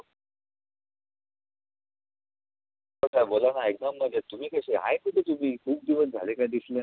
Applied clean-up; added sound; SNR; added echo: none; none; none; none.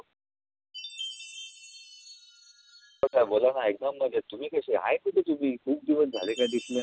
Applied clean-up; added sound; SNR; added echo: none; Chime; 17 dB; none.